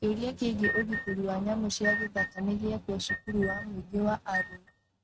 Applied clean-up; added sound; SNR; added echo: neural mask model RNNoise.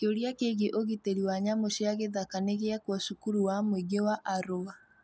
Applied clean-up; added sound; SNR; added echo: none; none; none; none.